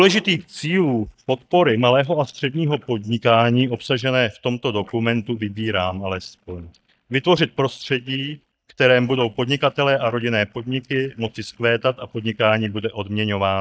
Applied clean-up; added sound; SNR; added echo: neural mask model DeepFilterNet 3.